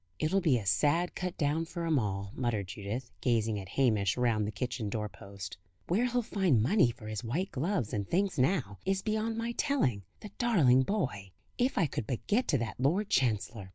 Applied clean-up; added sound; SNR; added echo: none; none; none; none.